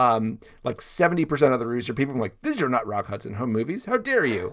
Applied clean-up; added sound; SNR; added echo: none; none; none; none.